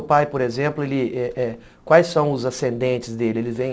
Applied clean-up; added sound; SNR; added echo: none; none; none; none.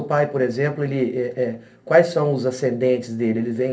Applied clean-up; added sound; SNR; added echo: none; none; none; reverberation time 0.3 s.